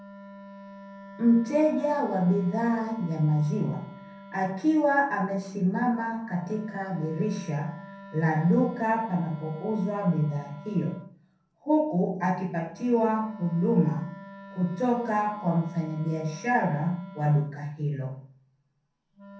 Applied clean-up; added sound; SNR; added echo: none; Wind instrument, woodwind instrument; 19 dB; reverberation time 0.5 s.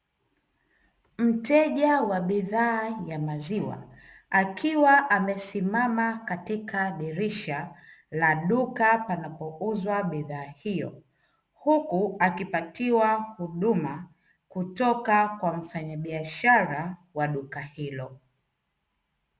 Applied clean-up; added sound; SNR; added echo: none; none; none; none.